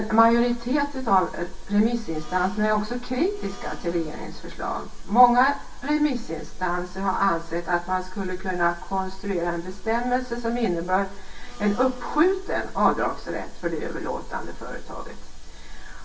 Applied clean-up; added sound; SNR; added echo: none; Domestic sounds, home sounds; 20 dB; reverberation time 0.2 s.